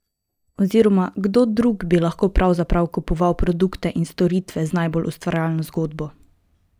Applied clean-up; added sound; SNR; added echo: neural mask model DeepFilterNet 3.